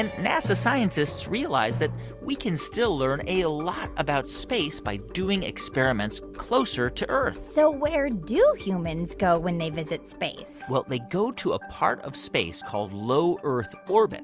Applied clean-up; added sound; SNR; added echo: none; none; none; none.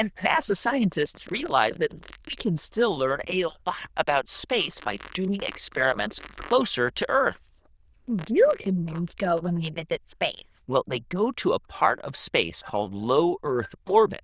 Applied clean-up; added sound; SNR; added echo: neural diffusion model UNIVERSE++.